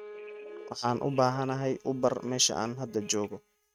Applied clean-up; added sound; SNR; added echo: neural mask model RNNoise.